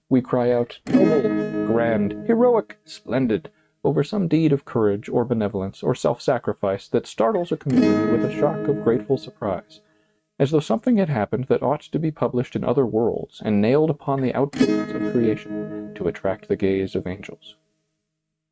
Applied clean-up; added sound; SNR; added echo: neural mask model RNNoise.